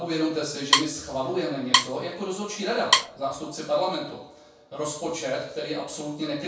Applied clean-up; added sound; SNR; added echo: none; Wood; -3 dB; reverberation time 0.6 s.